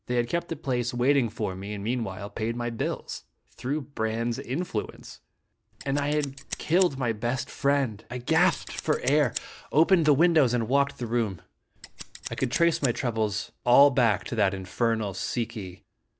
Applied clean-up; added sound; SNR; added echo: none; Scissors; 13 dB; none.